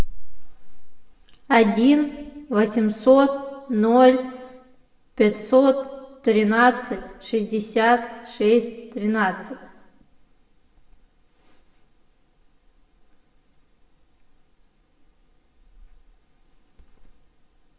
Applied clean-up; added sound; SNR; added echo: none; none; none; reverberation time 0.7 s.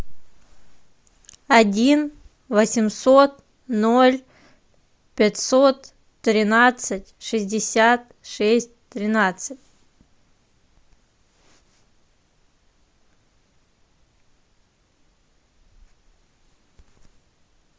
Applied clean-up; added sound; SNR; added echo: none; none; none; none.